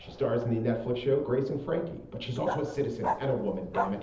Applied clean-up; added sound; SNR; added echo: none; Bark; 8 dB; reverberation time 0.7 s.